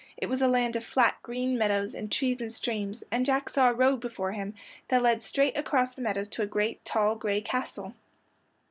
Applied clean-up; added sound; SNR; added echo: none; none; none; none.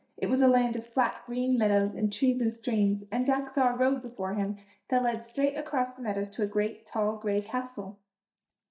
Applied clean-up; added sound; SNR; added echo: neural mask model DeepFilterNet 3.